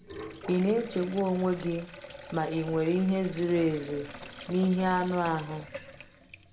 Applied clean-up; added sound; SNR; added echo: none; Sink (filling or washing); 15 dB; none.